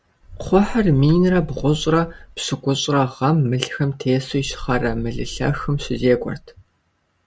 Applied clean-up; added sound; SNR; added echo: none; Wind; 12 dB; none.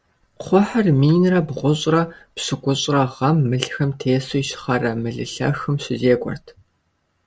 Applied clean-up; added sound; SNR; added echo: neural separator model SepFormer DNS4.